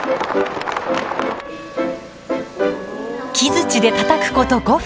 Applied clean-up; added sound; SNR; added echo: none; Wind instrument, woodwind instrument; 19 dB; none.